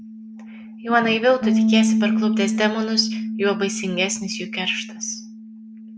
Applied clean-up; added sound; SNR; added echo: none; Bass guitar; 0 dB; none.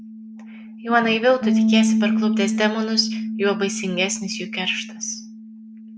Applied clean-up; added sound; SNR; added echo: neural mask model RNNoise.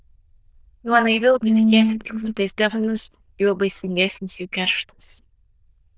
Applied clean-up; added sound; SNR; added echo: neural diffusion model UNIVERSE++.